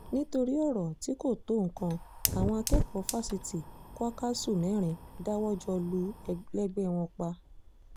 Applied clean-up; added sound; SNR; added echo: none; Fire; 6 dB; none.